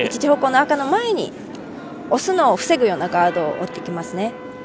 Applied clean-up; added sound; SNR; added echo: none; Wind instrument, woodwind instrument; 19 dB; none.